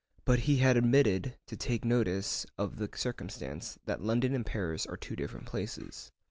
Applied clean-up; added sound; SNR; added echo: none; none; none; none.